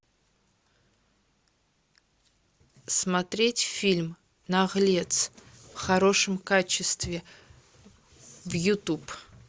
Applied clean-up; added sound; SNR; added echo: none; none; none; none.